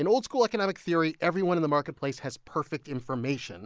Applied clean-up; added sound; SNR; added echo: neural mask model Resemble Enhance denoiser.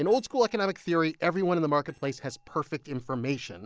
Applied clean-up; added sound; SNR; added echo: neural separator model SepFormer DNS4.